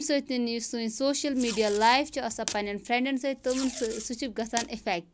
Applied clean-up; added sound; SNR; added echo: none; Packing tape, duct tape; 12 dB; none.